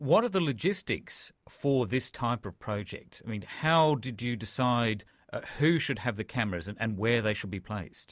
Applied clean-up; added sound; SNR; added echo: none; none; none; none.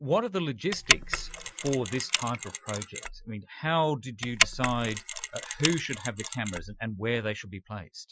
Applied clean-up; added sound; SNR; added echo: classical method Wiener filter.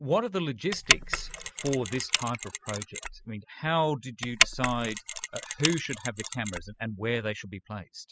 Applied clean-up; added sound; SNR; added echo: classical method spectral subtraction.